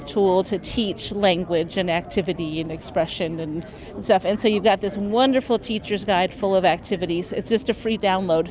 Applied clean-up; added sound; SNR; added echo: none; none; none; none.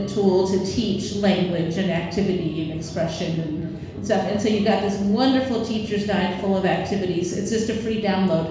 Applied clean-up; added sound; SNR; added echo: none; none; none; reverberation time 1.1 s.